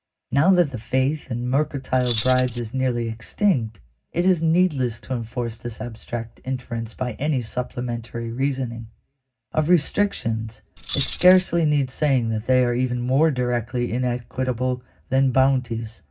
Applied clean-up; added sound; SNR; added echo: none; Keys jangling; 1 dB; reverberation time 0.4 s.